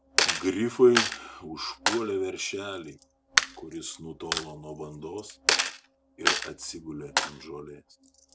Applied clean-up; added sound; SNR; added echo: none; Coin (dropping); 0 dB; none.